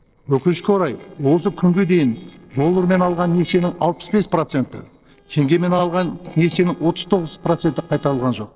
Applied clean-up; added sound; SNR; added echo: neural separator model SepFormer DNS4.